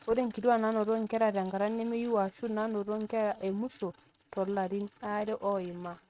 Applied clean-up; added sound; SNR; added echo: neural mask model RNNoise.